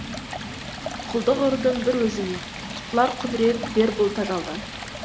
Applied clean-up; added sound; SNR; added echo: none; Stream; 8 dB; none.